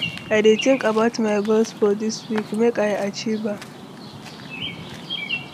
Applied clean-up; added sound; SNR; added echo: none; Bird vocalization, bird call, bird song; 11 dB; none.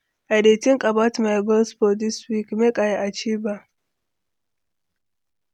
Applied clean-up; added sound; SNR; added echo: none; none; none; none.